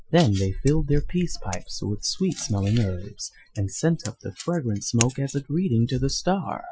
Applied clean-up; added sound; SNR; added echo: classical method Wiener filter.